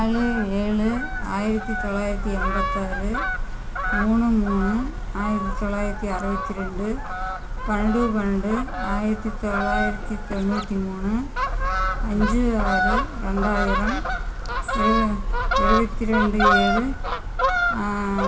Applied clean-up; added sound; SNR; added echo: none; Fowl; 2 dB; none.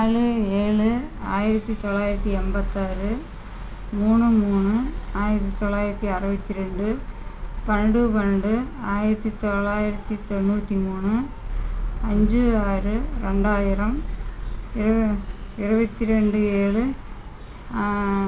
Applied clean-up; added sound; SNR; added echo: none; none; none; none.